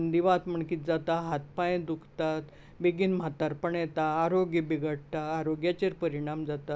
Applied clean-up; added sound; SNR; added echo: none; none; none; none.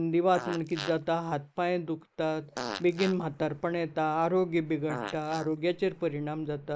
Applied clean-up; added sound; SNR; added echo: neural mask model Resemble Enhance denoiser.